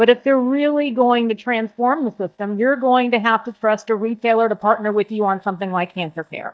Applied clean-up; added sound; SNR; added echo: neural mask model DeepFilterNet 3.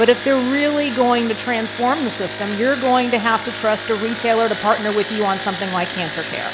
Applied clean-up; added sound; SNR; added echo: none; Engine; 7 dB; none.